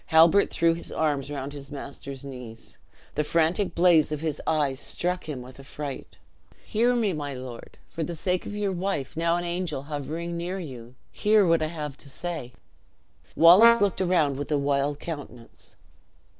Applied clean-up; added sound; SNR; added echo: neural separator model SepFormer DNS4.